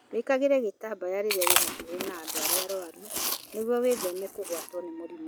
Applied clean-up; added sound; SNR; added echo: none; Chewing, mastication; 1 dB; none.